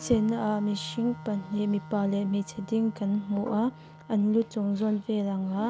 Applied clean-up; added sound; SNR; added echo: none; Organ + Marimba, xylophone; 17 dB; none.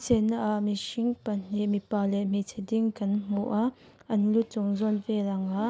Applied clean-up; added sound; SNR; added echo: none; none; none; none.